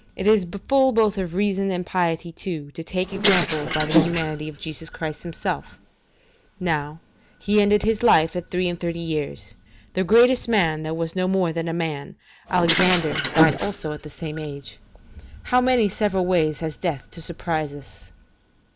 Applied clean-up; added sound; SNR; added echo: neural mask model Resemble Enhance denoiser.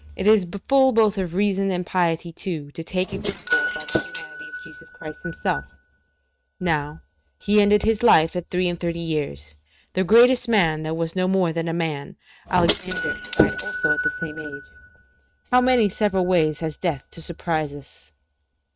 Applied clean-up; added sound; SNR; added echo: neural mask model RNNoise.